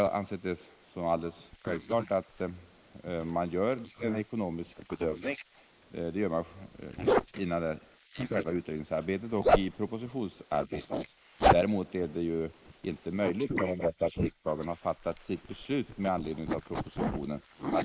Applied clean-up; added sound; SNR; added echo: neural mask model Resemble Enhance denoiser.